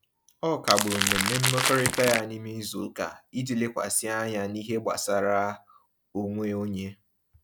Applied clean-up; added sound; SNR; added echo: none; Crackle; -2 dB; none.